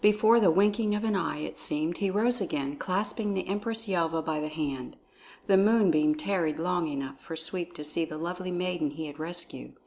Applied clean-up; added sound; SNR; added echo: none; none; none; none.